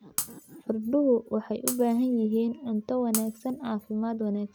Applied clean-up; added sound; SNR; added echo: none; Shatter; 12 dB; none.